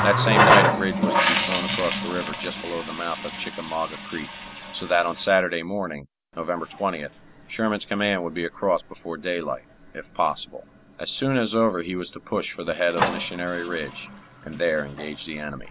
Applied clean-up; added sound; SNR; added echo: none; Water tap, faucet; 1 dB; none.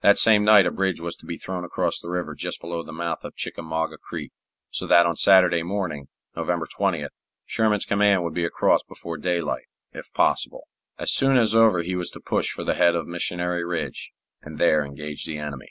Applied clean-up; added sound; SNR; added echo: none; none; none; none.